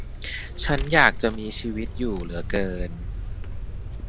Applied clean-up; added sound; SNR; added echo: none; Vehicle; 3 dB; none.